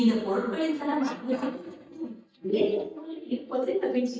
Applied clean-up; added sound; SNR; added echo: neural mask model DeepFilterNet 3.